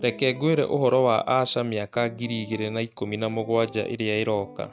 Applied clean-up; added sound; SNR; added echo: neural mask model RNNoise.